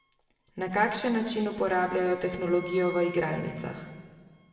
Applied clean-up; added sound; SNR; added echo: none; Bowed string instrument; 18 dB; reverberation time 1.6 s.